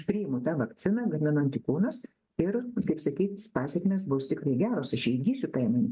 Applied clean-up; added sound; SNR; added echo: none; none; none; none.